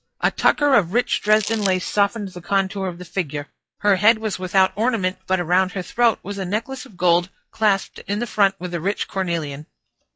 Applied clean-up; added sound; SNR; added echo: classical method log-MMSE.